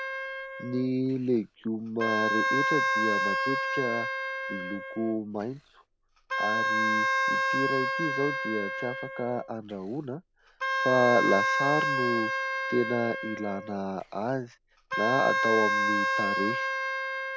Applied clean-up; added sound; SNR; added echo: none; Wind instrument, woodwind instrument; -1 dB; none.